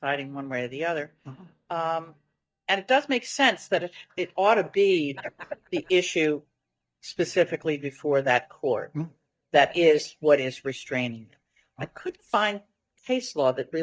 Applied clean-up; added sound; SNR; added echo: neural mask model DeepFilterNet 3.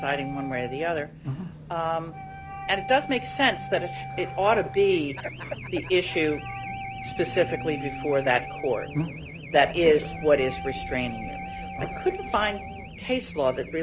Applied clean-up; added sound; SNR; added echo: none; Wind instrument, woodwind instrument + Race car, auto racing / Alarm; 10 dB; none.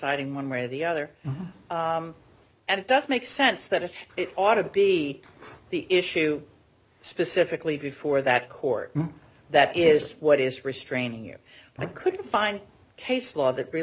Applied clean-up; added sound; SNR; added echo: none; none; none; none.